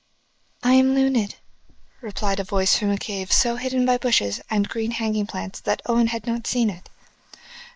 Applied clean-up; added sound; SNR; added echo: neural mask model Resemble Enhance denoiser.